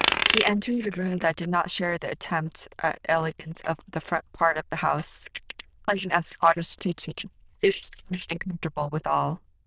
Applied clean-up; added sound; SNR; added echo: neural diffusion model UNIVERSE++.